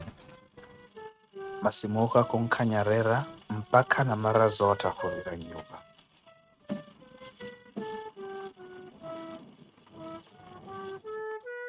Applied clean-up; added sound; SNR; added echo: neural mask model RNNoise.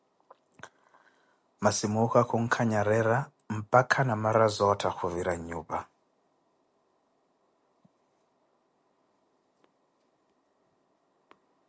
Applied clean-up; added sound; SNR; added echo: none; none; none; none.